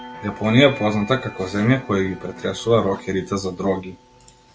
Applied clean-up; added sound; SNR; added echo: none; Electric guitar + Bell / Doorbell; 18 dB; none.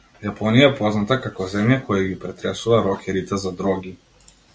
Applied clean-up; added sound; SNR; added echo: none; none; none; none.